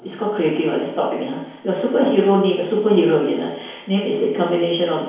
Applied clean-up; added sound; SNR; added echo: none; none; none; reverberation time 1.0 s.